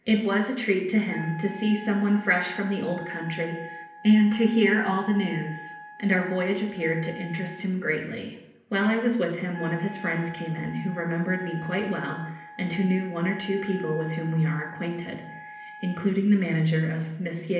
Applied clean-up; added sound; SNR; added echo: none; Wind instrument, woodwind instrument; 17 dB; reverberation time 0.8 s.